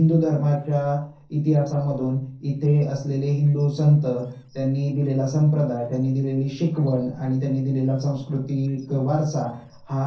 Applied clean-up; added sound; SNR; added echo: neural separator model SepFormer DNS4.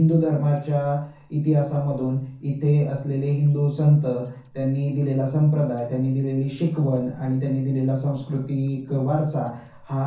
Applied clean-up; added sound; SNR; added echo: none; Bird; 12 dB; reverberation time 0.6 s.